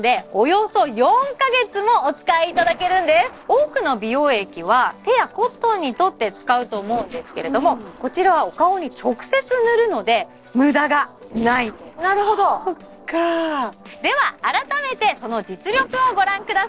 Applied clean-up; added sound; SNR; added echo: neural separator model SepFormer DNS4.